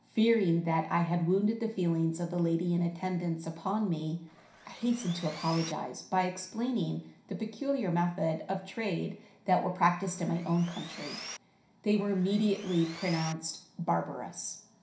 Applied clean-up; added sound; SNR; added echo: none; Sawing; 15 dB; reverberation time 0.5 s.